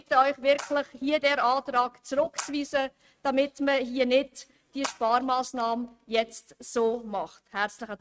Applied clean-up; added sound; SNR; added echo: neural mask model RNNoise.